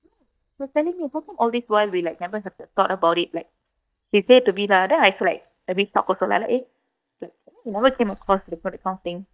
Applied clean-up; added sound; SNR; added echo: neural mask model DeepFilterNet 3.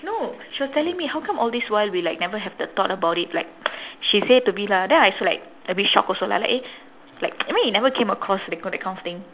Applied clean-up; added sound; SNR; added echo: none; none; none; none.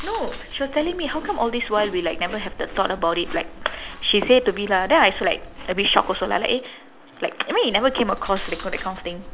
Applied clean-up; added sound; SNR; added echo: none; Chewing, mastication; 13 dB; none.